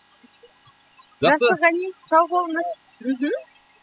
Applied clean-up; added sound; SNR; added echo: classical method spectral subtraction.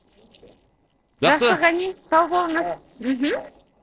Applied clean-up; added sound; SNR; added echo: neural separator model SepFormer DNS4.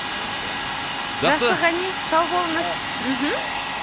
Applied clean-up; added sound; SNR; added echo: none; Domestic sounds, home sounds; 2 dB; none.